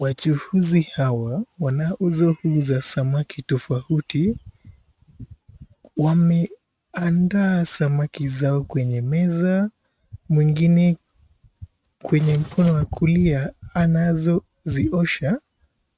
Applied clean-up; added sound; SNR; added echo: neural mask model RNNoise.